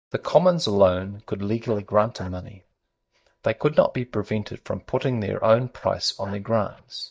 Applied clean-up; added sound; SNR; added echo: neural mask model DeepFilterNet 3.